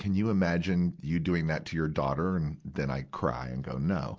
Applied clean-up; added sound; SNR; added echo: none; none; none; none.